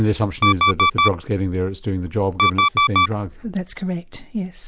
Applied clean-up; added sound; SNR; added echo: none; Alarm; -3 dB; none.